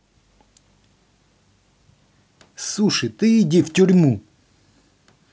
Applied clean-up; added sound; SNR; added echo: none; none; none; none.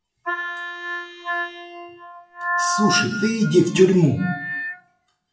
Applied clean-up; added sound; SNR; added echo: classical method WPE with log-MMSE.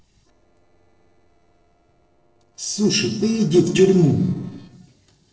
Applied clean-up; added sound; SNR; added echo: neural separator model SepFormer DNS4.